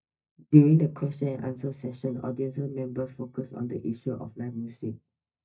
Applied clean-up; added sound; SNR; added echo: neural mask model DeepFilterNet 3.